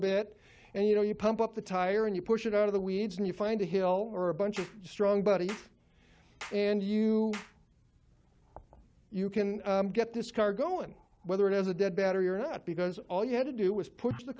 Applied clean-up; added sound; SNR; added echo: none; Clapping; 19 dB; none.